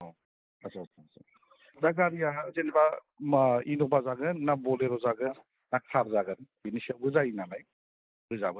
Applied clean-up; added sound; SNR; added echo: neural mask model Resemble Enhance denoiser.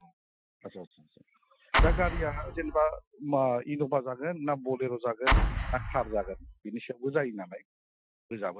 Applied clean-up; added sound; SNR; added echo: classical method Wiener filter.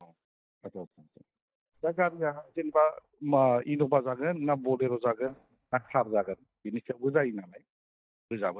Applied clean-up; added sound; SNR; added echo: neural mask model DeepFilterNet 3.